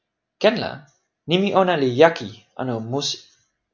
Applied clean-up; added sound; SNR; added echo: none; none; none; none.